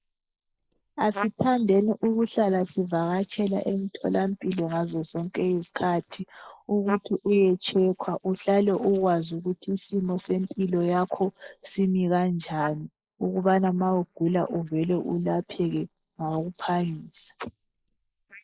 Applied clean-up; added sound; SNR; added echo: neural mask model Resemble Enhance denoiser.